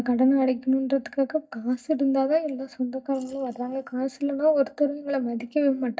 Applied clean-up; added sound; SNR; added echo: neural mask model DeepFilterNet 3.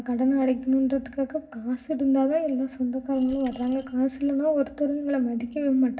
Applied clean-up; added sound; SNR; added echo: none; Coin (dropping); 19 dB; reverberation time 0.4 s.